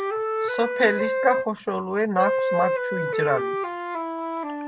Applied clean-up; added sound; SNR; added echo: none; Wind instrument, woodwind instrument; 0 dB; none.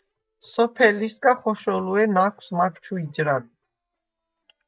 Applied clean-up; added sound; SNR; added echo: neural mask model DeepFilterNet 3.